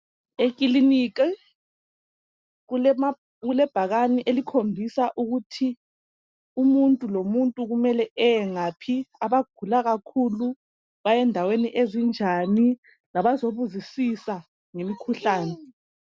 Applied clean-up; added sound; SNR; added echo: none; none; none; none.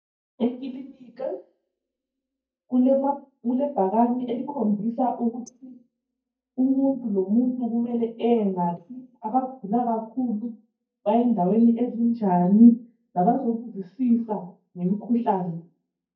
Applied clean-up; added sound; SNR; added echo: neural mask model DeepFilterNet 3.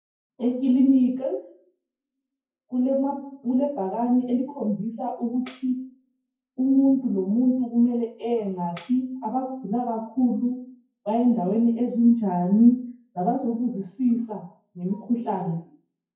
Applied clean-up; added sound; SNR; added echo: classical method WPE with log-MMSE.